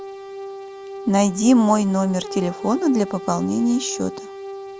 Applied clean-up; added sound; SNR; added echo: none; Brass instrument; 12 dB; none.